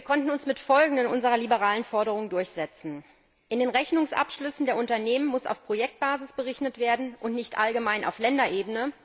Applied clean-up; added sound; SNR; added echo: none; none; none; none.